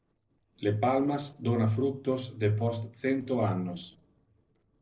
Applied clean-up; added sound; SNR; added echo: neural separator model SepFormer DNS4.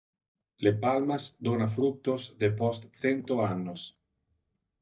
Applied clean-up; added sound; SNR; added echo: neural mask model DeepFilterNet 3.